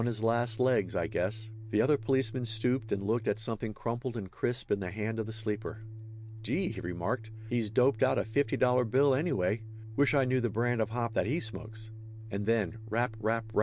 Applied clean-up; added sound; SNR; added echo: none; Organ; 13 dB; none.